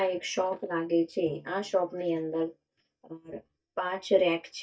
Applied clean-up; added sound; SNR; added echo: neural mask model DeepFilterNet 3.